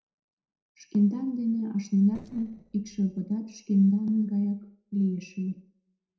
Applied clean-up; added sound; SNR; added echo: neural separator model SepFormer DNS4.